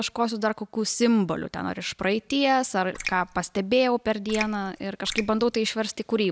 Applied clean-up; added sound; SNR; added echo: none; Raindrop; 11 dB; none.